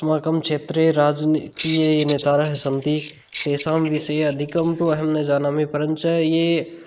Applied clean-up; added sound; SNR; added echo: neural mask model Resemble Enhance denoiser.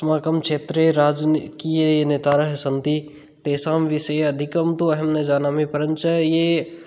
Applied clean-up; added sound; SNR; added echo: none; none; none; none.